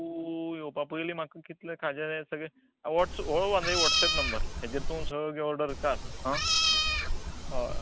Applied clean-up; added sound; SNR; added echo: none; Meow; -4 dB; none.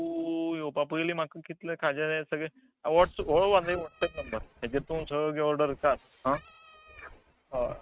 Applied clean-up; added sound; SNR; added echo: neural mask model RNNoise.